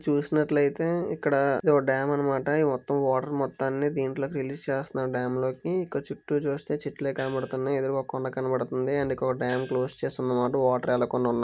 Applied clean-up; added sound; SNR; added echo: none; Gong; 18 dB; none.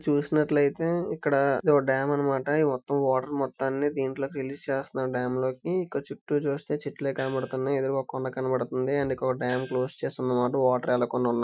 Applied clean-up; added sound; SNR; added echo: classical method Wiener filter.